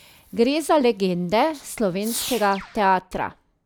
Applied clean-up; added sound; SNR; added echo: none; Fireworks + Bird; 17 dB; none.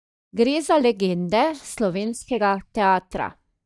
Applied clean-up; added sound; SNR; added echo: neural mask model DeepFilterNet 3.